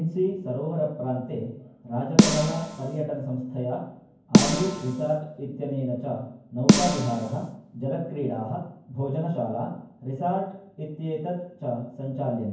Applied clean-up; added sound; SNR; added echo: none; Snare drum; -4 dB; reverberation time 0.9 s.